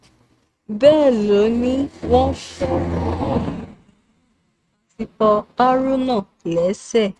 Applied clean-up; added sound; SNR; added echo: neural mask model RNNoise.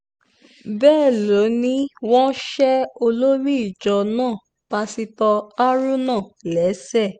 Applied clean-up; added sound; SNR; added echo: none; none; none; none.